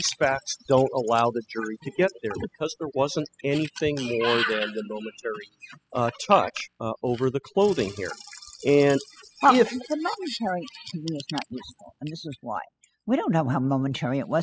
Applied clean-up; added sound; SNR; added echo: classical method spectral subtraction.